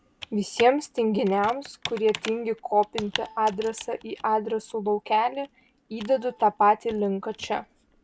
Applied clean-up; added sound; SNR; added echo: none; Computer keyboard; 16 dB; none.